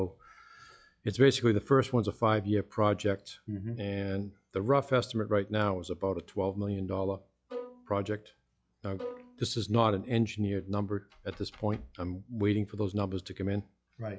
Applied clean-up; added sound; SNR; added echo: classical method log-MMSE.